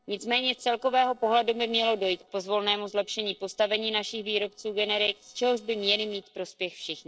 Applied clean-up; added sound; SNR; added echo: neural separator model SepFormer DNS4.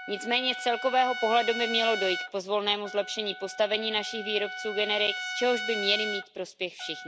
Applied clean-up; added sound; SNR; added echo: none; Trumpet; 8 dB; none.